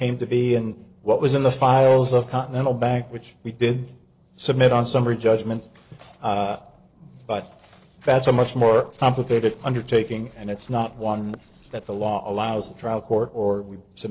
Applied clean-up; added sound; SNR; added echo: neural separator model SepFormer DNS4.